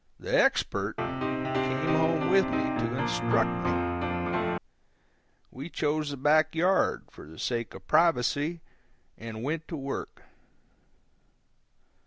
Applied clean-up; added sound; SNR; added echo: none; Piano; -2 dB; none.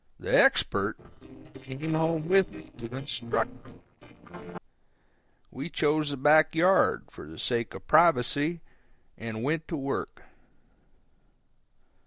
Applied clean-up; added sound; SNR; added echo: neural separator model SepFormer DNS4.